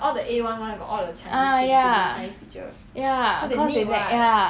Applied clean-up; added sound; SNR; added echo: none; none; none; none.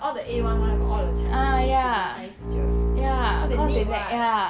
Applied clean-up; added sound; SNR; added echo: none; Bowed string instrument; -3 dB; none.